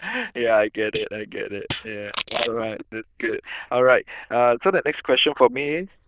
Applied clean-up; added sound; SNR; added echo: neural diffusion model UNIVERSE++.